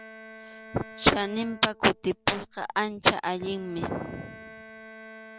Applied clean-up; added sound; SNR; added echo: none; Bowed string instrument; 19 dB; none.